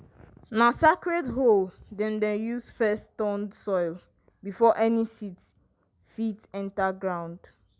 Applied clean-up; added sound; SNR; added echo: none; none; none; none.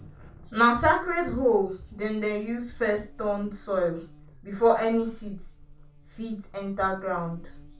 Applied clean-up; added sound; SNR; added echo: none; Buzz; 19 dB; reverberation time 0.3 s.